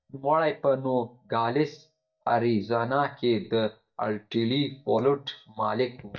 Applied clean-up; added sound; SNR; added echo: neural mask model DeepFilterNet 3.